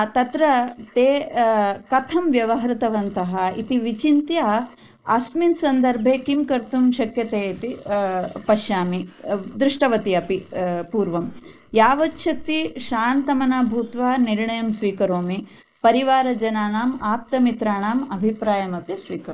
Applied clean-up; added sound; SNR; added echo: neural mask model Resemble Enhance denoiser.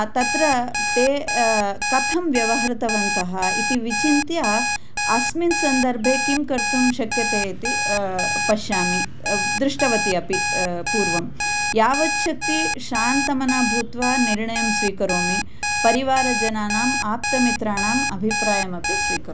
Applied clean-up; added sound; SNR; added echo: none; Alarm; 1 dB; none.